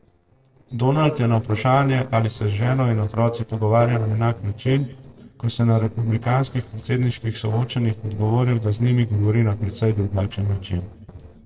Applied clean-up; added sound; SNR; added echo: neural separator model SepFormer DNS4.